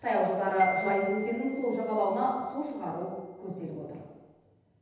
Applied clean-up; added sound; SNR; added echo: none; Glockenspiel; 13 dB; reverberation time 1.1 s.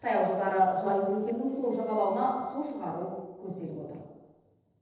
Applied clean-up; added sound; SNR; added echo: neural separator model SepFormer DNS4.